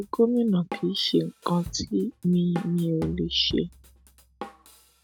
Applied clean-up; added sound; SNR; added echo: none; Drum kit; 16 dB; none.